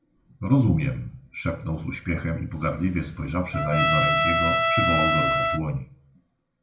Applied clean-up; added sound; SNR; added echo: none; Trumpet; -2 dB; reverberation time 0.3 s.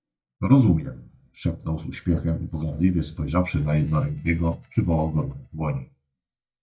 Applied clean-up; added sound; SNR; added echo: neural mask model DeepFilterNet 3.